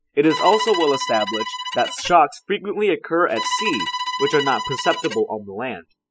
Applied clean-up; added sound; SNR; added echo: classical method spectral subtraction.